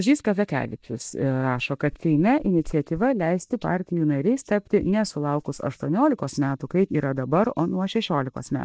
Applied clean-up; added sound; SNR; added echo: neural mask model DeepFilterNet 3.